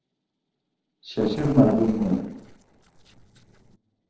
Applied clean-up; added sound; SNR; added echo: neural separator model SepFormer DNS4.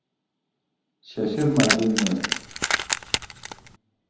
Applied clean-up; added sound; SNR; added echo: none; Keys jangling; 1 dB; reverberation time 0.9 s.